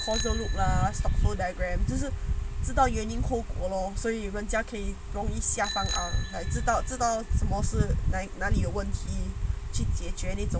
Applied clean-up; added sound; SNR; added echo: none; Bicycle bell; 17 dB; none.